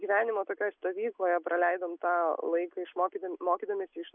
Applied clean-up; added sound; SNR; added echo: none; none; none; none.